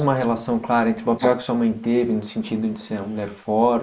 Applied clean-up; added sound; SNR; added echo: neural mask model Resemble Enhance denoiser.